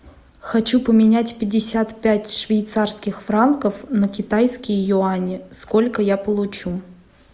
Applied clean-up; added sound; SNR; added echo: none; none; none; none.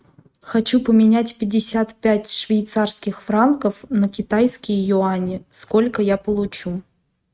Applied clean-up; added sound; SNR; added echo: neural mask model RNNoise.